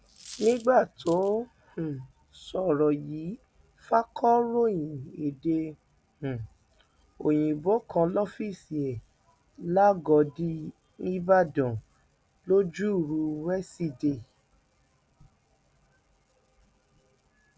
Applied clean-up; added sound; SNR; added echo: none; Coin (dropping); 20 dB; none.